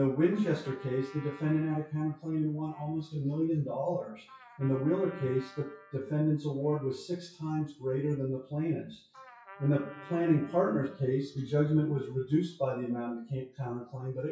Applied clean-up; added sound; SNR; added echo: classical method WPE with log-MMSE.